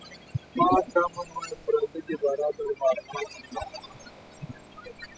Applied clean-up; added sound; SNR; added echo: classical method spectral subtraction.